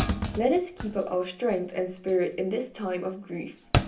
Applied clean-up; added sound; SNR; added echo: none; Thump, thud; 4 dB; reverberation time 0.3 s.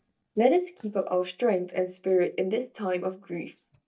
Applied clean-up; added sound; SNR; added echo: neural mask model DeepFilterNet 3.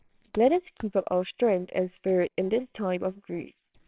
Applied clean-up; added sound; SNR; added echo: neural separator model SepFormer WHAMR!.